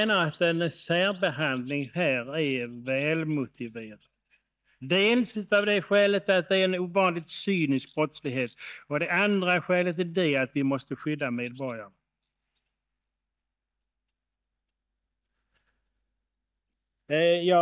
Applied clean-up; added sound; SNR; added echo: neural mask model DeepFilterNet 3.